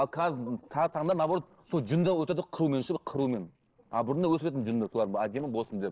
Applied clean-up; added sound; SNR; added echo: neural separator model SepFormer DNS4.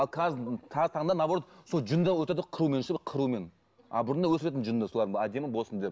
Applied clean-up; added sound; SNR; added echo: none; none; none; none.